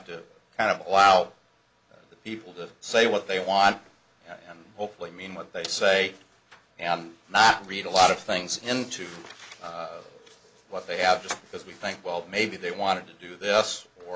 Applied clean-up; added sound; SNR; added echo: none; none; none; none.